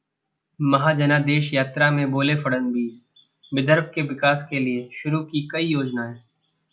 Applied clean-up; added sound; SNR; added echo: none; none; none; none.